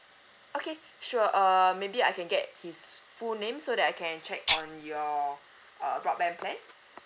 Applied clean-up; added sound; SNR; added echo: none; Tambourine; 3 dB; none.